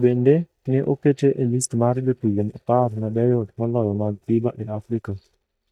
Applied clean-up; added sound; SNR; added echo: neural mask model DeepFilterNet 3.